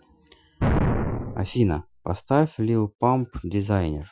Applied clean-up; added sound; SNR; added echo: classical method Wiener filter.